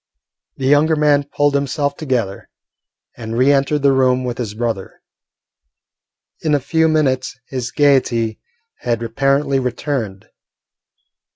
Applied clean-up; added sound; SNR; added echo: none; none; none; none.